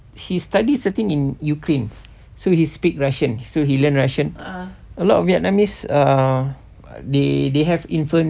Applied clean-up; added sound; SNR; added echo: none; none; none; none.